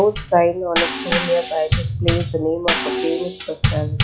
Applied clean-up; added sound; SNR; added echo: classical method log-MMSE.